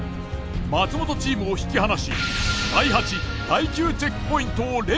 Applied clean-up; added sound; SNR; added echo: none; none; none; none.